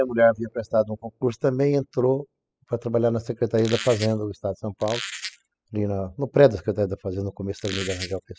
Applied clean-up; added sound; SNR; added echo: classical method spectral subtraction.